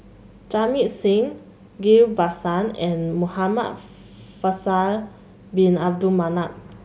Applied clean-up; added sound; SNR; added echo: none; none; none; none.